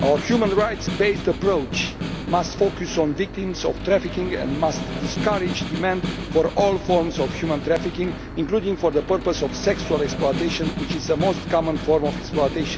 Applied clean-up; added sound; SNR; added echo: none; Engine / Boat, Water vehicle + Snare drum; 6 dB; none.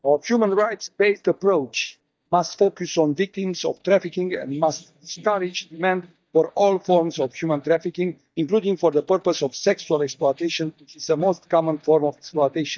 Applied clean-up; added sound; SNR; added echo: neural mask model DeepFilterNet 3.